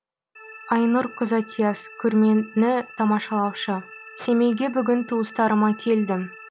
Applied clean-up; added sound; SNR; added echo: none; Organ; 20 dB; none.